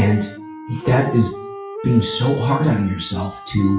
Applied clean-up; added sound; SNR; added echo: classical method WPE with log-MMSE.